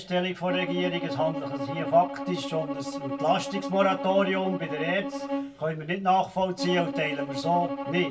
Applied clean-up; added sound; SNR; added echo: none; Bowed string instrument; 6 dB; reverberation time 0.2 s.